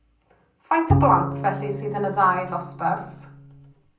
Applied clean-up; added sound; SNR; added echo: none; Bowed string instrument; 3 dB; reverberation time 0.6 s.